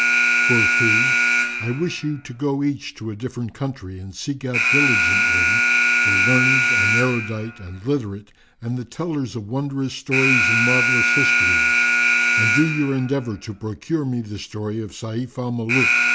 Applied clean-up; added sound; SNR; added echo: none; Alarm; -4 dB; none.